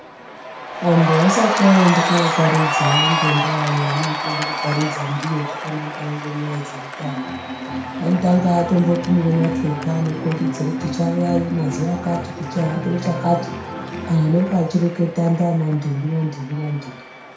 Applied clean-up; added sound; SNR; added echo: none; Cheering; 5 dB; reverberation time 0.6 s.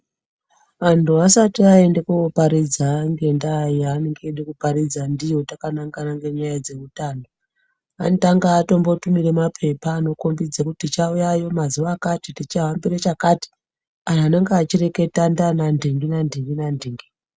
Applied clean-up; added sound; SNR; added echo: none; none; none; none.